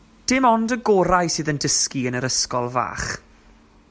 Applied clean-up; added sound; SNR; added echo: none; none; none; none.